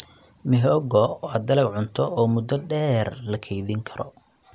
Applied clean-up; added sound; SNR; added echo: none; none; none; none.